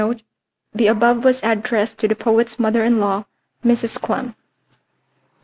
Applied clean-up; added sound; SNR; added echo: none; none; none; none.